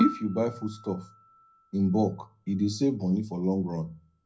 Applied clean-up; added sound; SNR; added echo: none; Piano; 15 dB; reverberation time 0.4 s.